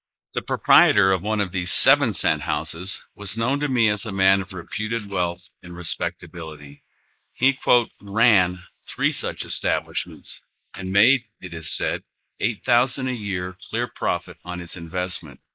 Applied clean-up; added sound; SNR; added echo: neural mask model Resemble Enhance denoiser.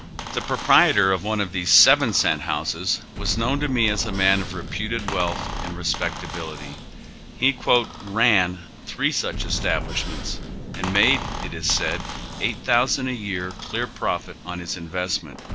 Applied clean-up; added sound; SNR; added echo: none; Squeak + Explosion; 8 dB; none.